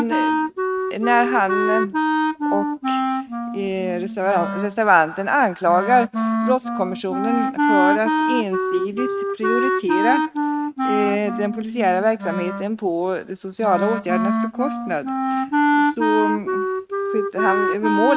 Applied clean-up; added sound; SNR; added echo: neural mask model RNNoise.